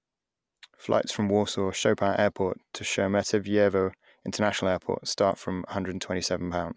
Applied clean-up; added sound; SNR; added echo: none; none; none; none.